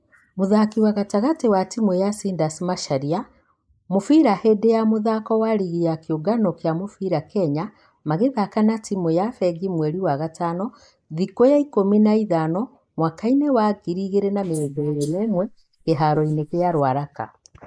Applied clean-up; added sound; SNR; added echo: neural mask model Resemble Enhance denoiser.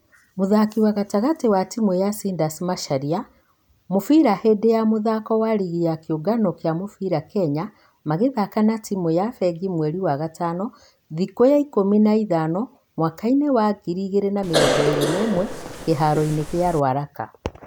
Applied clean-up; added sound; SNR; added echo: none; Cough; 3 dB; none.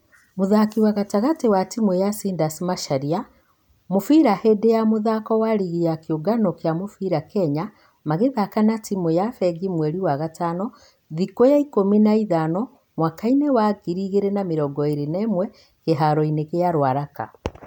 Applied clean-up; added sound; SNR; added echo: none; none; none; none.